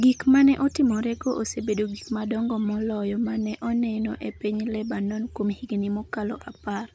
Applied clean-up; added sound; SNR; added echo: none; none; none; none.